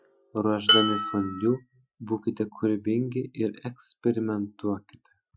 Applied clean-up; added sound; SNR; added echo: classical method Wiener filter.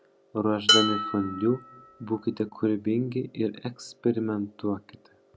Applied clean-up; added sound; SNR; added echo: none; Dishes, pots, and pans; 2 dB; none.